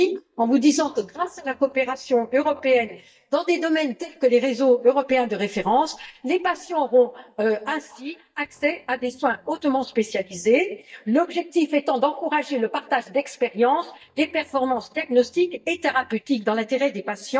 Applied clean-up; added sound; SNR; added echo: neural mask model DeepFilterNet 3.